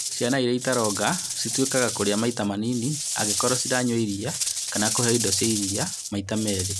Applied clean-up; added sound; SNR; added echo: none; Rattle / Rattle (instrument); 3 dB; none.